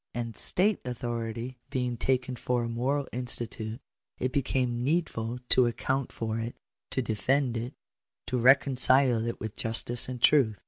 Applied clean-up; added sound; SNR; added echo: none; none; none; none.